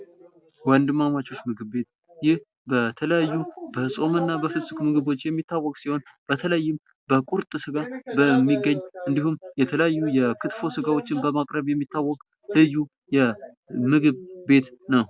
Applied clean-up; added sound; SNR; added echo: none; none; none; none.